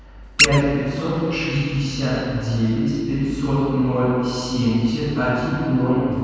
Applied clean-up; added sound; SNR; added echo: none; Squeak; 2 dB; reverberation time 2.1 s.